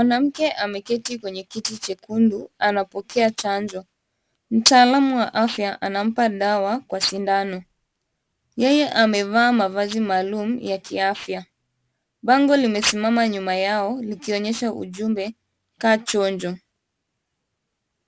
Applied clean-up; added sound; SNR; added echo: none; none; none; none.